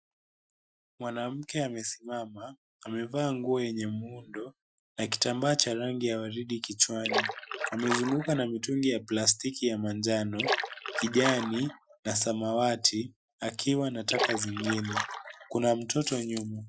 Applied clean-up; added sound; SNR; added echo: classical method Wiener filter.